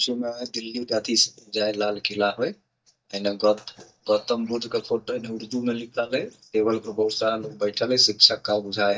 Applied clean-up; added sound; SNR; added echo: neural mask model DeepFilterNet 3.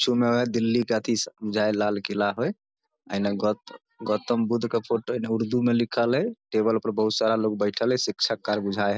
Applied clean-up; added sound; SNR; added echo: none; none; none; none.